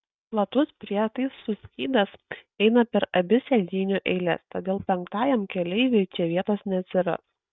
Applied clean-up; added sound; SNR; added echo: none; none; none; none.